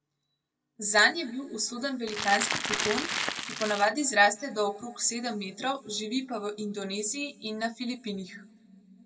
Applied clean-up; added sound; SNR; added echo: none; Crackle; 2 dB; reverberation time 1.2 s.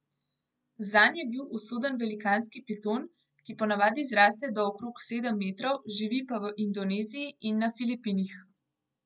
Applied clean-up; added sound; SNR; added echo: none; none; none; none.